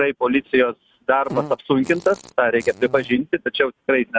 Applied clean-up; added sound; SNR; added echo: neural mask model RNNoise.